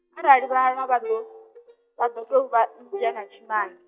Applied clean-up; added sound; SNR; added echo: neural mask model DeepFilterNet 3.